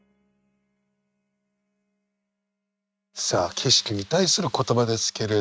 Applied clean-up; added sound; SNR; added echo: neural mask model RNNoise.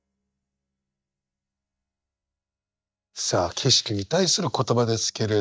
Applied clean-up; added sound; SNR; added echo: neural mask model DeepFilterNet 3.